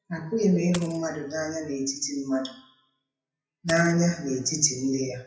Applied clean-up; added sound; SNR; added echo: classical method WPE with log-MMSE.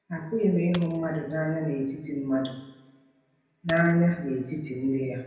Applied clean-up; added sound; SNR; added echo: none; Coin (dropping); 14 dB; reverberation time 0.8 s.